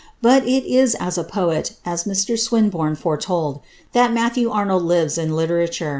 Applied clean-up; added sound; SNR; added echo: none; none; none; none.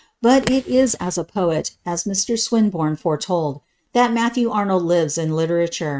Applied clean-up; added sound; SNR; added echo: neural mask model RNNoise.